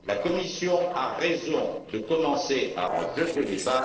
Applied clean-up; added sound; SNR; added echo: neural separator model SepFormer DNS4.